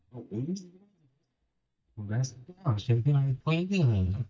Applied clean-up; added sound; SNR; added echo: neural mask model DeepFilterNet 3.